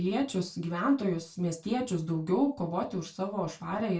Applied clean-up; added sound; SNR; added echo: none; none; none; reverberation time 0.2 s.